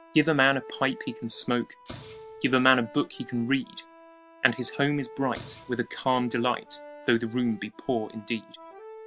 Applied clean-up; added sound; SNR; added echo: none; Accordion + Explosion; 18 dB; none.